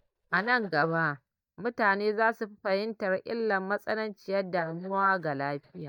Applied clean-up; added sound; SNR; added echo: neural mask model DeepFilterNet 3.